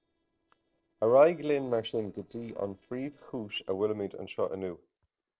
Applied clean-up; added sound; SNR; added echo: neural separator model SepFormer DNS4.